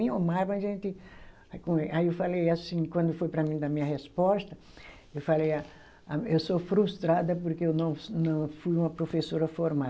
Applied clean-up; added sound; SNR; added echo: none; none; none; none.